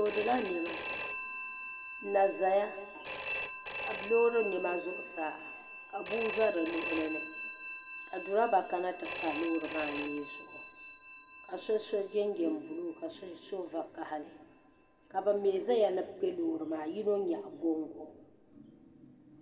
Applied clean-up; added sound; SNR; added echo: none; Telephone; 0 dB; reverberation time 1.5 s.